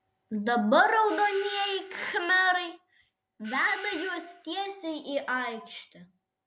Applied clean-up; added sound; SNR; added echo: none; Doorbell; 16 dB; none.